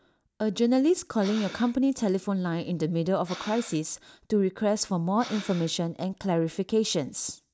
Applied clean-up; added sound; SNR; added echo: none; Breathing; 17 dB; none.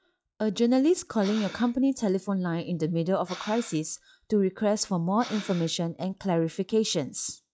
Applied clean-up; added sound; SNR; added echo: classical method log-MMSE.